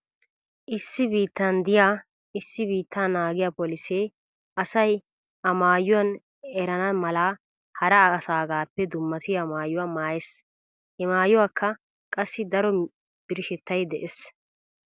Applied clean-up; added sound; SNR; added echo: none; none; none; none.